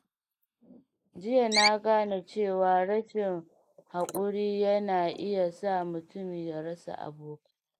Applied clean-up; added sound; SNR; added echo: neural mask model Resemble Enhance denoiser.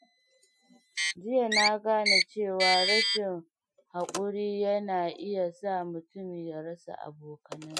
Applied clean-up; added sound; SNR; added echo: classical method Wiener filter.